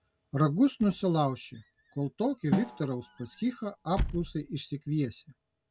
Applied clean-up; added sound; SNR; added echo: none; Squeak / Slam / Wood + Snare drum; 8 dB; none.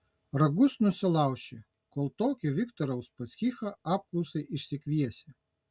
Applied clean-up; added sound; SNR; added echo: none; none; none; none.